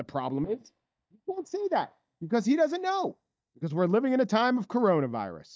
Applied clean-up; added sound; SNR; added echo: neural mask model DeepFilterNet 3.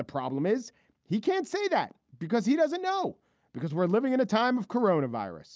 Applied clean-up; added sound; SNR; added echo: none; none; none; none.